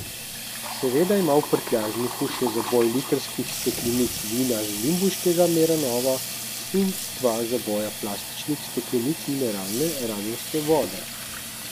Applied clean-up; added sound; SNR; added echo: none; Sink (filling or washing) / Water tap, faucet; 7 dB; none.